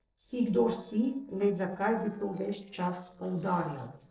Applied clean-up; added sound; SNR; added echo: neural separator model SepFormer DNS4.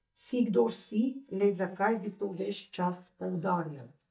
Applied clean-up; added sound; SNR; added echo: neural mask model DeepFilterNet 3.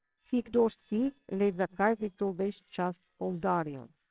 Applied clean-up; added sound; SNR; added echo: neural separator model SepFormer WHAMR!.